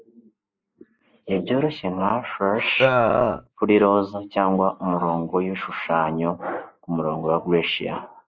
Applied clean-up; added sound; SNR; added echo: neural mask model Resemble Enhance denoiser.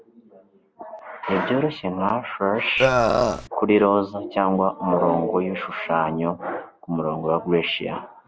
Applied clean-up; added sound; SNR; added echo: none; Burping, eructation; -4 dB; none.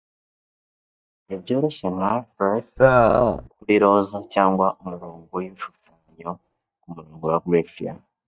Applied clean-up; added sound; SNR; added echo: neural mask model DeepFilterNet 3.